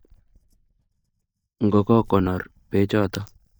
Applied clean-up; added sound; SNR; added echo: neural mask model DeepFilterNet 3.